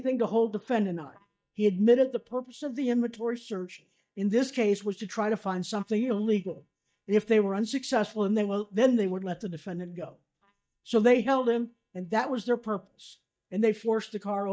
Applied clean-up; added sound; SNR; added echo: neural mask model DeepFilterNet 3.